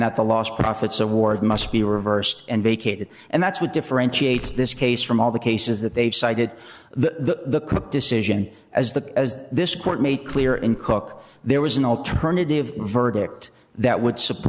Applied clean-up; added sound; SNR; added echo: none; Mechanisms; 19 dB; none.